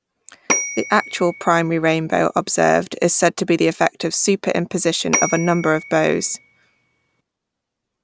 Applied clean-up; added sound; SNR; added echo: none; Bell / Telephone; 8 dB; none.